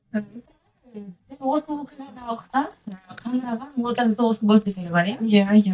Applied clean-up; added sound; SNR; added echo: neural mask model DeepFilterNet 3.